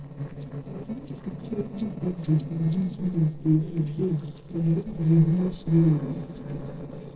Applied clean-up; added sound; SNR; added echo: neural separator model SepFormer DNS4.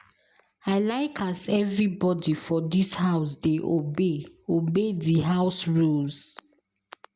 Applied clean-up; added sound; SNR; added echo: none; none; none; none.